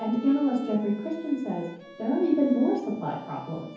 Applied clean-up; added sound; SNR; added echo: none; Bowed string instrument; 19 dB; reverberation time 0.9 s.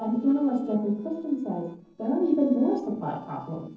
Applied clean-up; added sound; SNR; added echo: neural separator model SepFormer DNS4.